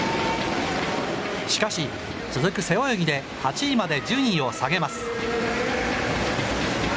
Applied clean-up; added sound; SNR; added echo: none; none; none; none.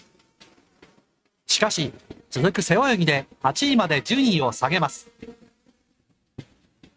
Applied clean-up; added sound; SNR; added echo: neural mask model RNNoise.